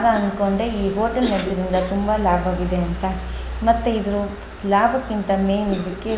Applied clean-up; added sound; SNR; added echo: none; Cough; 17 dB; none.